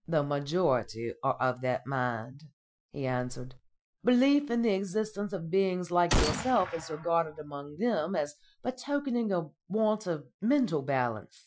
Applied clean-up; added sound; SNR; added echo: classical method Wiener filter.